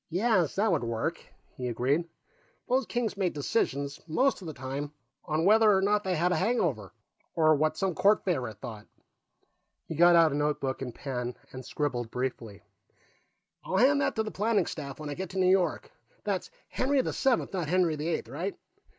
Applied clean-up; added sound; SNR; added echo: none; none; none; none.